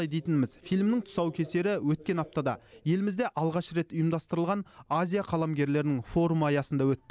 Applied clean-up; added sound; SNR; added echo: none; none; none; none.